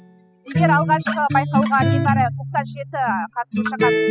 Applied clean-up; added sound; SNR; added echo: classical method spectral subtraction.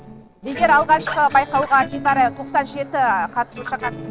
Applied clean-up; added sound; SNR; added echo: neural separator model SepFormer DNS4.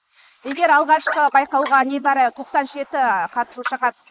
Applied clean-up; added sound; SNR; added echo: neural mask model Resemble Enhance denoiser.